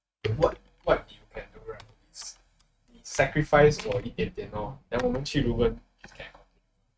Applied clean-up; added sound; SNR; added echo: neural mask model RNNoise.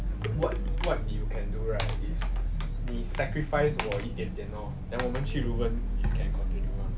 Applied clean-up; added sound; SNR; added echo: none; Vehicle; -4 dB; none.